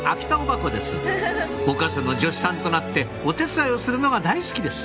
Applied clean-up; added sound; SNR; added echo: none; none; none; none.